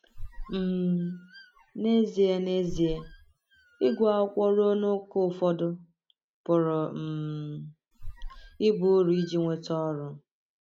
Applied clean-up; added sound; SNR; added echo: none; Squeak; 15 dB; none.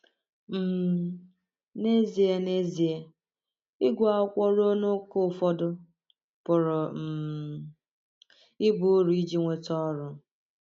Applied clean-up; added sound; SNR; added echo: none; none; none; none.